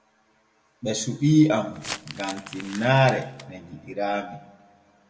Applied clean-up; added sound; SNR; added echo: none; Crumpling, crinkling; 14 dB; reverberation time 1.3 s.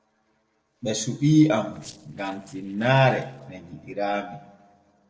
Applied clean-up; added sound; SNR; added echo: neural separator model SepFormer DNS4.